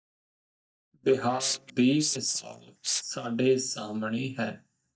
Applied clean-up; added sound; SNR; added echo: neural mask model DeepFilterNet 3.